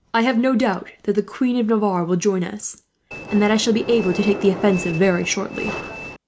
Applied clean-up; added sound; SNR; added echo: none; Train; 10 dB; none.